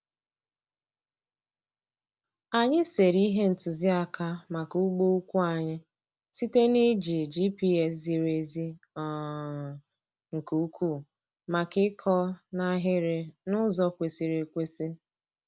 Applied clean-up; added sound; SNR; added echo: none; none; none; none.